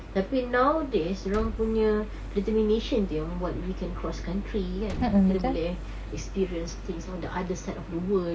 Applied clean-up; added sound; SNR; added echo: none; Liquid; 17 dB; none.